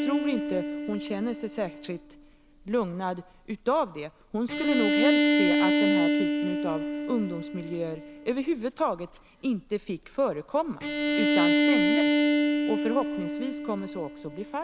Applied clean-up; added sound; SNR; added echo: none; Bowed string instrument; -3 dB; none.